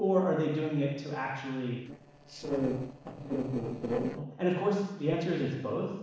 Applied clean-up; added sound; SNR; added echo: neural separator model SepFormer DNS4.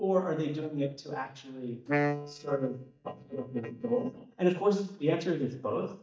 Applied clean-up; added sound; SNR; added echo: neural mask model DeepFilterNet 3.